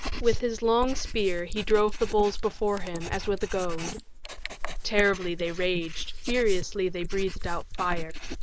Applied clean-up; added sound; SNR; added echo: neural mask model Resemble Enhance denoiser.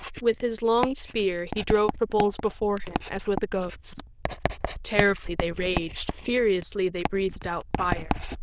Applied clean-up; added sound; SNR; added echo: neural diffusion model UNIVERSE++.